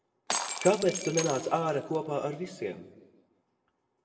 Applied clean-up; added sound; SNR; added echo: none; Shatter; 5 dB; reverberation time 1.0 s.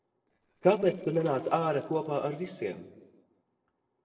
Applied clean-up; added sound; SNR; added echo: neural separator model SepFormer DNS4.